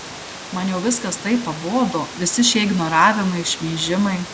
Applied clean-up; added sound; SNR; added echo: none; Water; 13 dB; none.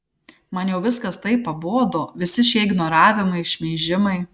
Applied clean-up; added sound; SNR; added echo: none; none; none; none.